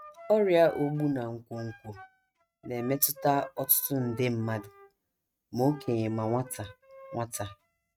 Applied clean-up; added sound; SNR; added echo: neural mask model RNNoise.